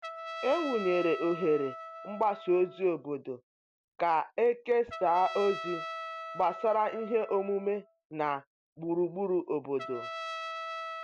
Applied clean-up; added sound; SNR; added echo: none; Trumpet; 11 dB; none.